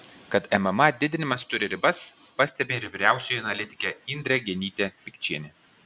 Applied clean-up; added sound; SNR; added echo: none; none; none; none.